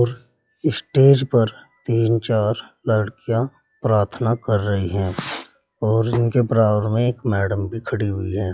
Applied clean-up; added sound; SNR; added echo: classical method log-MMSE.